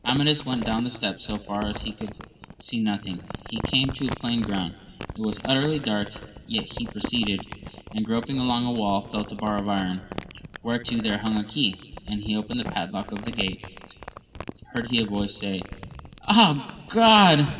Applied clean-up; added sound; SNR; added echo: none; Crumpling, crinkling; 13 dB; reverberation time 1.9 s.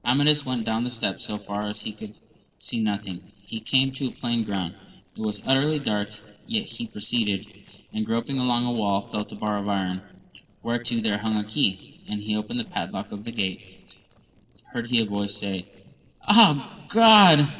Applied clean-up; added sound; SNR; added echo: neural separator model SepFormer DNS4.